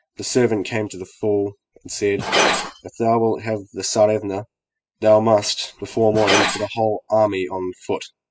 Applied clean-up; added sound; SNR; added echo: classical method spectral subtraction.